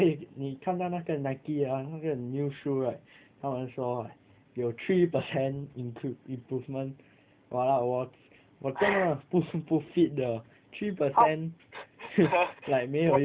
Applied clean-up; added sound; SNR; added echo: none; none; none; none.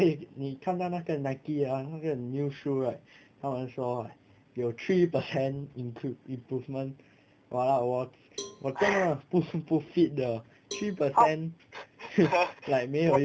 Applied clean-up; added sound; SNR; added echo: none; Cowbell; 19 dB; none.